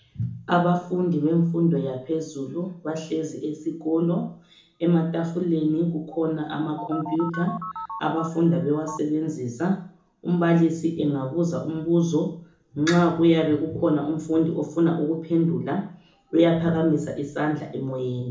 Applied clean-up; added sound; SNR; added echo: none; Telephone; 11 dB; reverberation time 0.6 s.